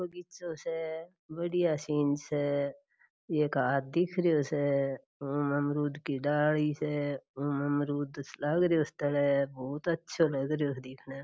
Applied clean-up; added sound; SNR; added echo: none; none; none; none.